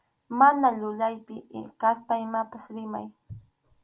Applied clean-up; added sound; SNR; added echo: none; none; none; none.